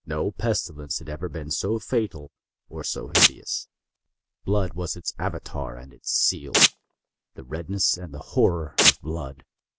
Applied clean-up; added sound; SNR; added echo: none; Domestic sounds, home sounds; -4 dB; none.